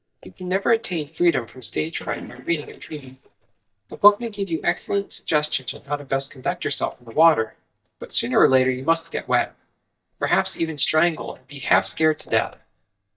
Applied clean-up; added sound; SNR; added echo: neural mask model DeepFilterNet 3.